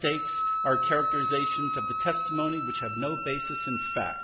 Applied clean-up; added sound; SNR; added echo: none; Wind instrument, woodwind instrument; -2 dB; none.